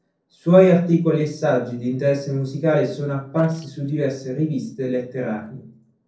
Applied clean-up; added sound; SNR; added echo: neural separator model SepFormer DNS4.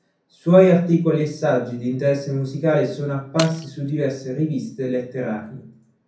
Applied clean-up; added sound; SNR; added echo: none; Shatter; 18 dB; reverberation time 0.6 s.